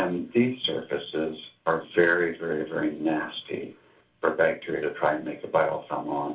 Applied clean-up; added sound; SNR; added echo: none; none; none; reverberation time 0.3 s.